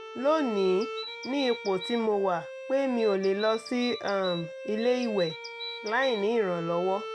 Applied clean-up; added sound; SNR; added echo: none; Bird vocalization, bird call, bird song + Bowed string instrument; 10 dB; none.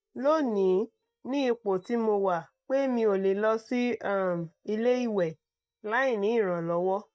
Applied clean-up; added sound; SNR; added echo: neural mask model DeepFilterNet 3.